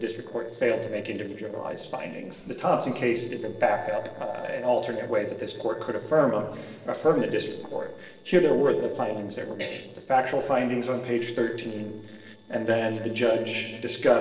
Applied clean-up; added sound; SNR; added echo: neural separator model SepFormer DNS4.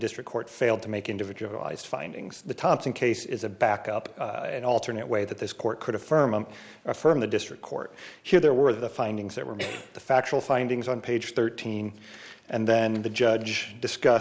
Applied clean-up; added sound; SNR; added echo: none; none; none; none.